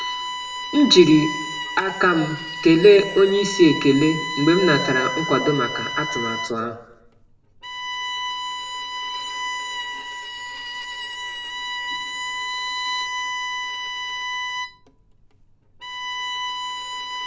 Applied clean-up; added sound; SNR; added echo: none; Bowed string instrument; 7 dB; reverberation time 0.6 s.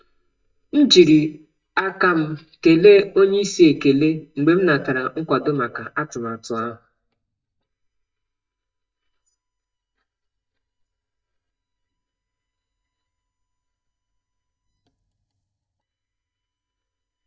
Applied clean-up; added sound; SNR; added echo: neural mask model DeepFilterNet 3.